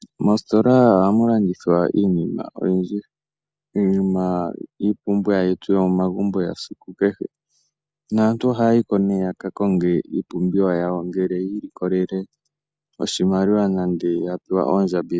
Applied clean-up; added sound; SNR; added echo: none; none; none; none.